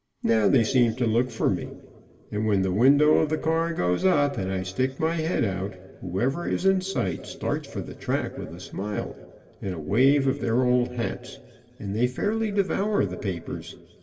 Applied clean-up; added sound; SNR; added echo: none; none; none; reverberation time 2.0 s.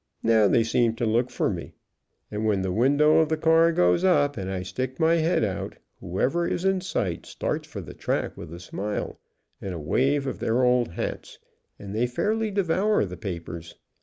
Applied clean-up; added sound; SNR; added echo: none; none; none; none.